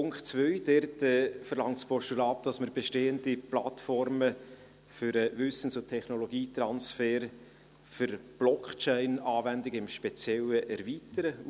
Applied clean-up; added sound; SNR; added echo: none; none; none; none.